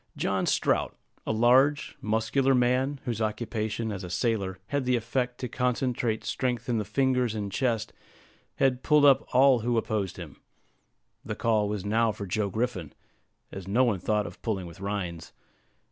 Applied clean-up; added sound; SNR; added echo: none; none; none; none.